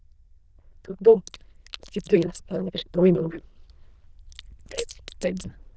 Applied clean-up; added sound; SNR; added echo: neural diffusion model UNIVERSE++.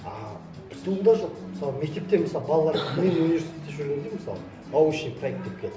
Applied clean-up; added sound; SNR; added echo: none; none; none; none.